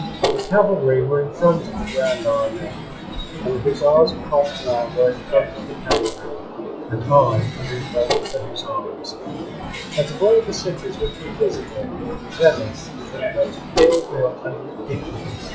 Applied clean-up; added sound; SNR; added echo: classical method WPE with log-MMSE.